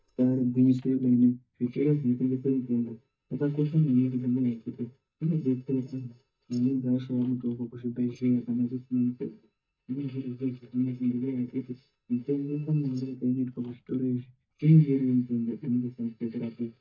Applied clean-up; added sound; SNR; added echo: neural mask model DeepFilterNet 3.